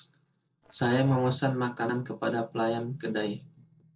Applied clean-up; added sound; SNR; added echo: neural separator model SepFormer DNS4.